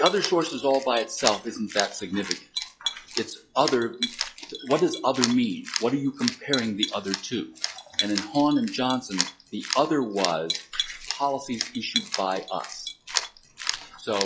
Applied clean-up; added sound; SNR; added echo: classical method log-MMSE.